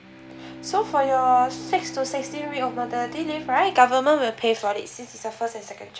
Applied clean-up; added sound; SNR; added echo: none; Bowed string instrument; 16 dB; none.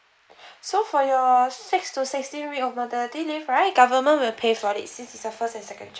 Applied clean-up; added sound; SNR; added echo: neural mask model Resemble Enhance denoiser.